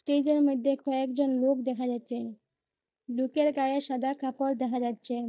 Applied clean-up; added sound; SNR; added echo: neural mask model DeepFilterNet 3.